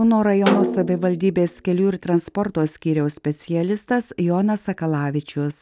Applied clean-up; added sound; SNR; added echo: none; Snare drum; 7 dB; none.